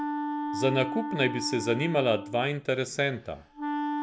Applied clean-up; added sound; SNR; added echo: none; Wind instrument, woodwind instrument; 5 dB; none.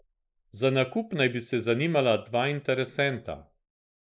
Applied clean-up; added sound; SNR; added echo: neural mask model Resemble Enhance denoiser.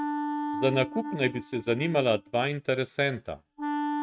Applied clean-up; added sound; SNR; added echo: neural mask model RNNoise.